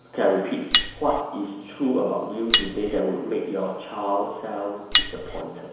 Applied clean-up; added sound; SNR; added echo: none; Cutlery, silverware; -3 dB; reverberation time 1.0 s.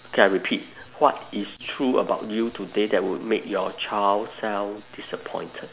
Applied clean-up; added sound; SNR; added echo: none; none; none; none.